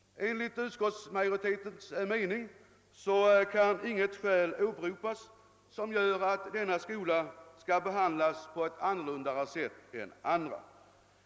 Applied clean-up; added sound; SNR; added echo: none; none; none; none.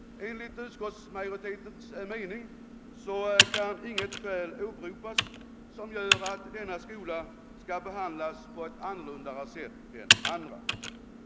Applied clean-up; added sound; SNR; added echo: none; Computer keyboard; -4 dB; none.